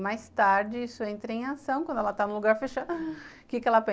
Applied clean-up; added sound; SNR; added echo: none; none; none; none.